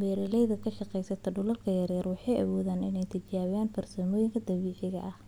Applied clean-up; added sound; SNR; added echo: none; none; none; none.